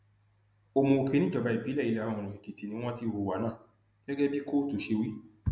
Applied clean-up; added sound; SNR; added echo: none; none; none; none.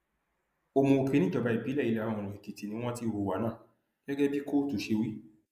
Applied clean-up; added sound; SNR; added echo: neural mask model Resemble Enhance denoiser.